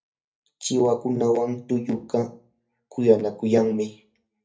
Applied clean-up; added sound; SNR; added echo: none; none; none; reverberation time 0.3 s.